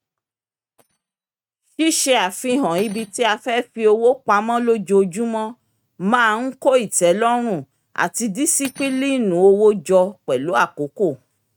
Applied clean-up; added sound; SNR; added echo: neural mask model RNNoise.